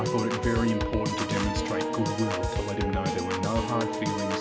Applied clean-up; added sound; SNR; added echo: none; Piano / Organ; -1 dB; reverberation time 2.4 s.